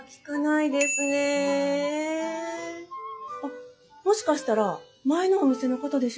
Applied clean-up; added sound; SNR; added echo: classical method log-MMSE.